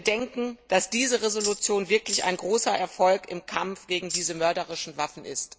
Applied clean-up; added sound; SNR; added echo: none; Tambourine; 8 dB; none.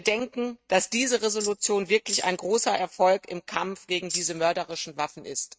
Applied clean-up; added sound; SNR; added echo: neural mask model RNNoise.